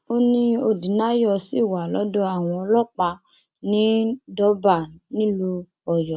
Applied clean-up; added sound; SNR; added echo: none; none; none; none.